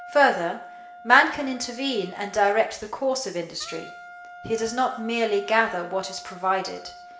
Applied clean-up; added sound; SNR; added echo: none; Wind instrument, woodwind instrument; 18 dB; reverberation time 0.7 s.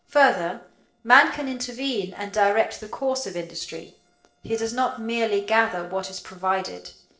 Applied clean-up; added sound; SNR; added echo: neural separator model SepFormer DNS4.